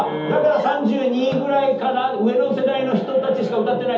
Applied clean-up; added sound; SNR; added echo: none; Snare drum; 17 dB; reverberation time 0.6 s.